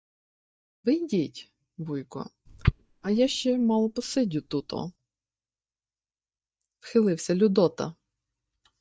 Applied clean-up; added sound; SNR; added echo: neural mask model DeepFilterNet 3.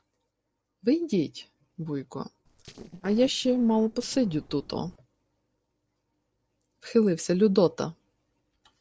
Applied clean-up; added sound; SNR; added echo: neural separator model SepFormer DNS4.